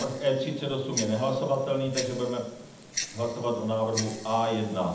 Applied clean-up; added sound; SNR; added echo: none; Tick-tock; 11 dB; reverberation time 0.8 s.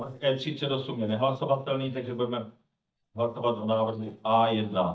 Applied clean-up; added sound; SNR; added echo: neural mask model DeepFilterNet 3.